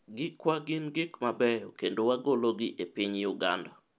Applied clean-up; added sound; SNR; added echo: none; none; none; none.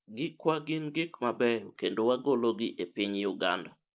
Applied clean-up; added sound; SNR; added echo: neural mask model Resemble Enhance denoiser.